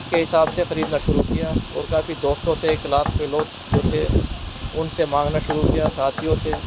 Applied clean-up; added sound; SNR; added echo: none; Knock; 14 dB; none.